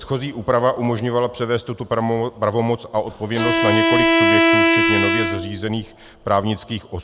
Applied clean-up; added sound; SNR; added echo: none; Bowed string instrument; -4 dB; none.